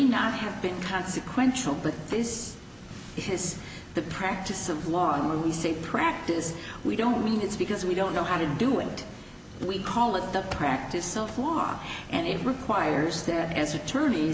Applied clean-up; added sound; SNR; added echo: none; none; none; none.